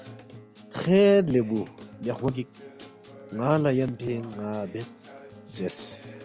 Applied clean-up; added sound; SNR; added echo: none; Acoustic guitar; 17 dB; none.